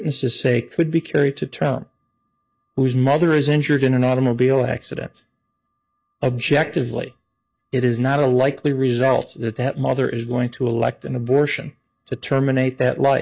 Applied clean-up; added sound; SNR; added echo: neural mask model DeepFilterNet 3.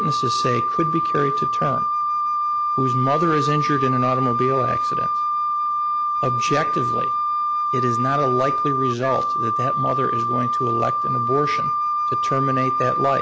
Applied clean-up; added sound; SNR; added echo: none; Wind instrument, woodwind instrument; -3 dB; none.